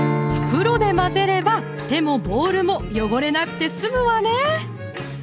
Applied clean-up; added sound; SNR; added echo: none; Strum; 7 dB; none.